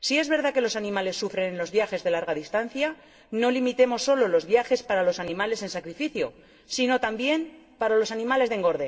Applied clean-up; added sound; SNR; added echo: none; none; none; reverberation time 0.3 s.